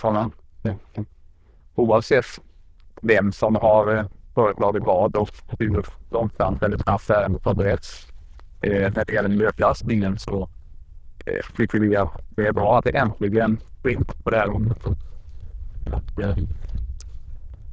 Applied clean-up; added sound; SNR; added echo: neural diffusion model UNIVERSE++.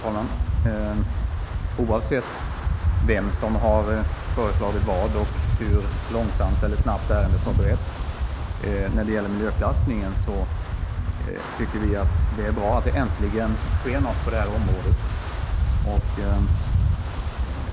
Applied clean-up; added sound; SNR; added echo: none; Wind; -5 dB; none.